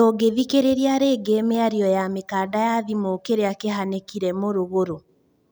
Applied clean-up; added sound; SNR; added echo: none; none; none; none.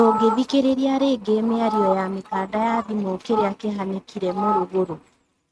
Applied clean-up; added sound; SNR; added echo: neural mask model RNNoise.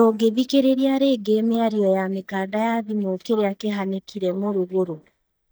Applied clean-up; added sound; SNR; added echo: neural mask model DeepFilterNet 3.